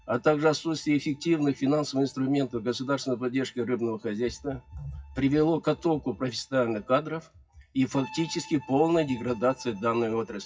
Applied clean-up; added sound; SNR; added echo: classical method WPE with log-MMSE.